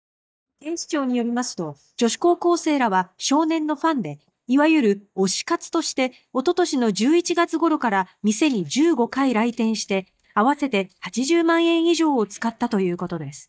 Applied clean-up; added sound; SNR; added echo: neural mask model DeepFilterNet 3.